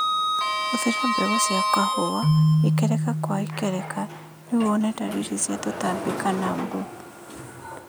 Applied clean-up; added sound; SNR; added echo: none; Keyboard (musical) + Sliding door; -2 dB; none.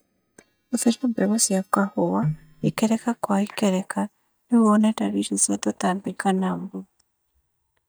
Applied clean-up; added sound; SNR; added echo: neural mask model DeepFilterNet 3.